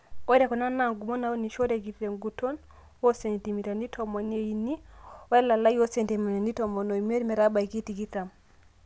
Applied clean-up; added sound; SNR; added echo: none; none; none; none.